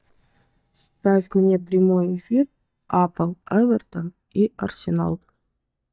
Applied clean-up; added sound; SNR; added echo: neural mask model DeepFilterNet 3.